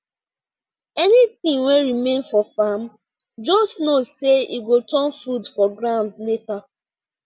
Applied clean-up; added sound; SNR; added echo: none; none; none; none.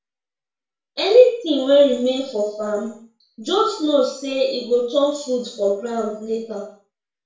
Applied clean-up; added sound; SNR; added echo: none; none; none; reverberation time 0.5 s.